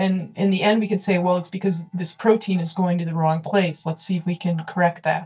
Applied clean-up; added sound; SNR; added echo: neural mask model DeepFilterNet 3.